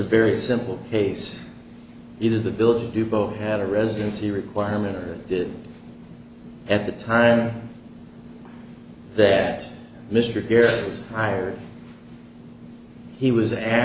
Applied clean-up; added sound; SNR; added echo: none; none; none; none.